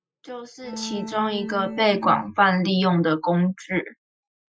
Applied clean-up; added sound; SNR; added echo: classical method Wiener filter.